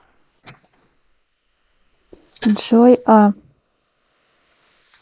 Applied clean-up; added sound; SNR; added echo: neural mask model Resemble Enhance denoiser.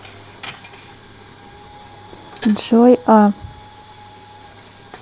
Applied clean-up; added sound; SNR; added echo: none; Coin (dropping); 18 dB; none.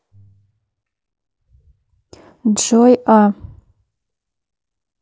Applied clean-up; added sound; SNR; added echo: none; none; none; none.